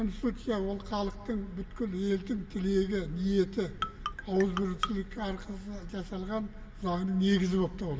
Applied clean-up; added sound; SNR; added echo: none; Marimba, xylophone; 6 dB; reverberation time 1.9 s.